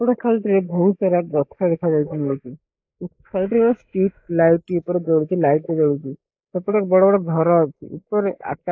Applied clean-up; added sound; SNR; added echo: neural mask model Resemble Enhance denoiser.